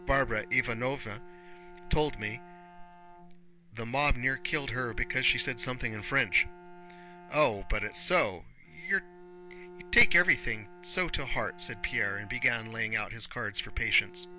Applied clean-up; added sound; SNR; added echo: none; Bowed string instrument; 20 dB; none.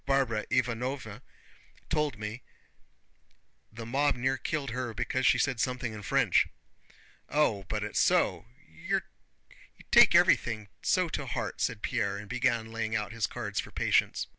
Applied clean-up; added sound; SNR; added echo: none; none; none; none.